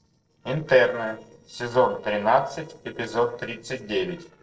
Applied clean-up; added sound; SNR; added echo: neural separator model SepFormer DNS4.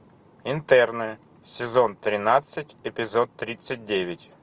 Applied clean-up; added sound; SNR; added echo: none; none; none; none.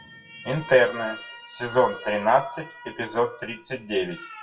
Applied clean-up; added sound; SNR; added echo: classical method WPE with log-MMSE.